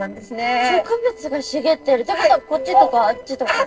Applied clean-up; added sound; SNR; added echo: neural separator model SepFormer DNS4.